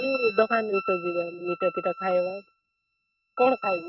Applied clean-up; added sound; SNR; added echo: neural mask model RNNoise.